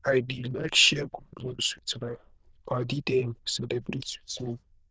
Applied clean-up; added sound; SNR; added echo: neural diffusion model UNIVERSE++.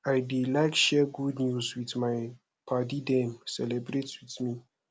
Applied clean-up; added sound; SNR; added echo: none; none; none; none.